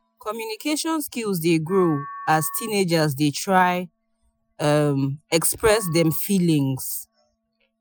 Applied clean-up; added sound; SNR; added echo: classical method Wiener filter.